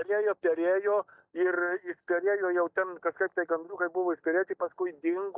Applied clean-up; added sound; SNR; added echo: neural mask model DeepFilterNet 3.